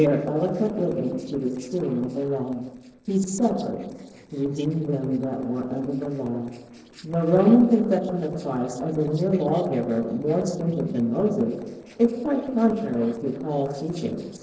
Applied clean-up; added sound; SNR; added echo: neural separator model SepFormer DNS4.